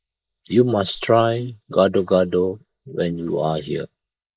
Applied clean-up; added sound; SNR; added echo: neural mask model Resemble Enhance denoiser.